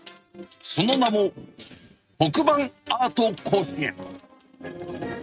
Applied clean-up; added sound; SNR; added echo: neural mask model RNNoise.